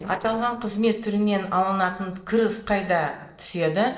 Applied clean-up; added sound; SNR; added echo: neural separator model SepFormer DNS4.